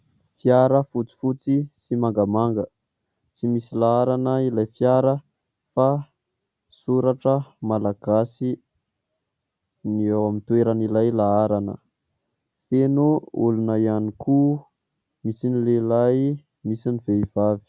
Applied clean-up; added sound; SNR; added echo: none; none; none; none.